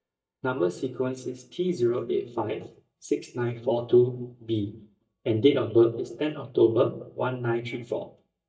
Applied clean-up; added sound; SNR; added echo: neural mask model DeepFilterNet 3.